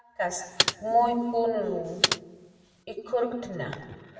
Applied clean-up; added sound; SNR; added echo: none; Computer keyboard; 1 dB; reverberation time 1.8 s.